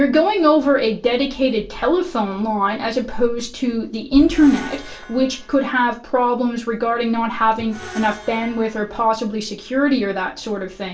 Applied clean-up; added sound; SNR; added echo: none; Screech; 19 dB; reverberation time 0.3 s.